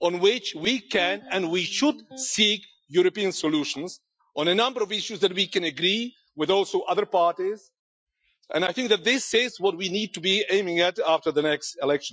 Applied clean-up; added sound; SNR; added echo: classical method Wiener filter.